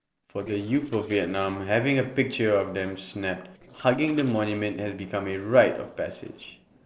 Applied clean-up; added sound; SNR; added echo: neural separator model SepFormer DNS4.